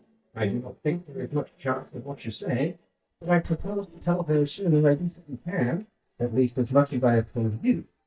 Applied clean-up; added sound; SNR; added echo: neural mask model DeepFilterNet 3.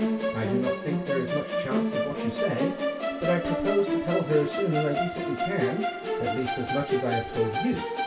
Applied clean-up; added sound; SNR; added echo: none; Musical instrument; -1 dB; reverberation time 0.2 s.